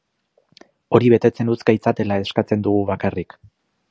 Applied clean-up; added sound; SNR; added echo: none; none; none; none.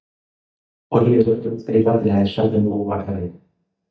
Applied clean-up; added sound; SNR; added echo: neural mask model DeepFilterNet 3.